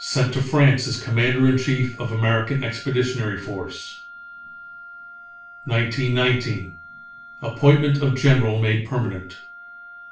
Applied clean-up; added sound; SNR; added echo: none; Wind instrument, woodwind instrument; 19 dB; reverberation time 0.3 s.